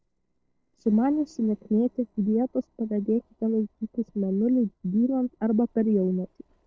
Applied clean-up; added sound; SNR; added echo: neural separator model SepFormer DNS4.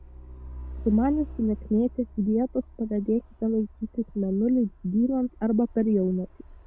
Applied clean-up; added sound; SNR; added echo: none; Truck; 16 dB; none.